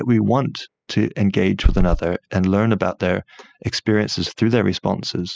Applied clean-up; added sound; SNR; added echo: classical method spectral subtraction.